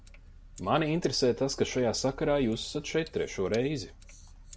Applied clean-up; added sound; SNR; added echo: none; Sink (filling or washing); 18 dB; none.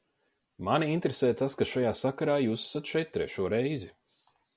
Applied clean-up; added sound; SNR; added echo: none; none; none; none.